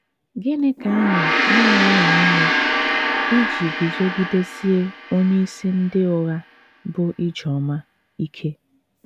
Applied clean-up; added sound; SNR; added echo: none; Gong; 1 dB; none.